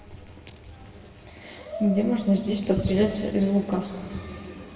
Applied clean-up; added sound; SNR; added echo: none; none; none; reverberation time 2.2 s.